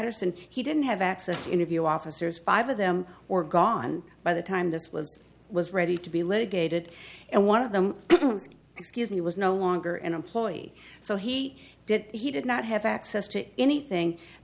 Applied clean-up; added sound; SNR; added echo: none; none; none; none.